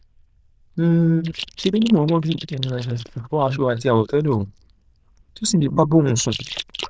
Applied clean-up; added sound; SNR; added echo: neural diffusion model UNIVERSE++.